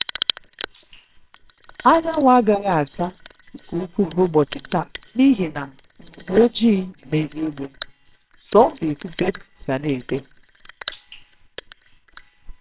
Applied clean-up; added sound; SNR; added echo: neural separator model SepFormer WHAMR!.